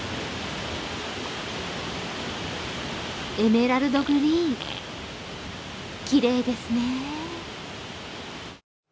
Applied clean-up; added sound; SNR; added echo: none; Fart; 14 dB; none.